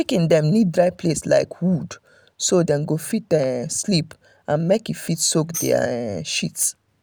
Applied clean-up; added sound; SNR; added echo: none; Tambourine; 15 dB; none.